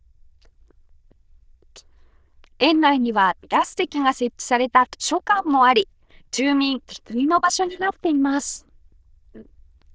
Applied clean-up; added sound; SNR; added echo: neural diffusion model UNIVERSE++.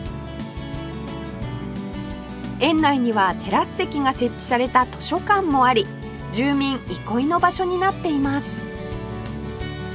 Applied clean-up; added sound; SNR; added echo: none; none; none; none.